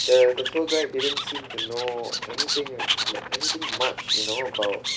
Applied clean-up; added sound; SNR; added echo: none; Animal; 2 dB; none.